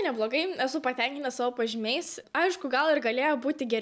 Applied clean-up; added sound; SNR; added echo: none; none; none; none.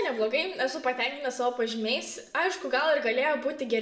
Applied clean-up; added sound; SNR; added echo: none; none; none; reverberation time 0.7 s.